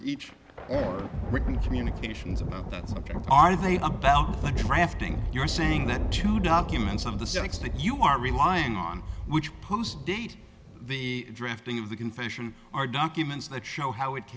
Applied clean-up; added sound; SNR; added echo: none; Thunder; 5 dB; none.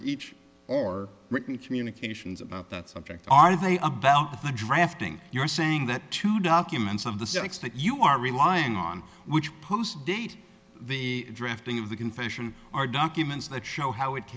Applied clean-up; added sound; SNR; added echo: none; none; none; none.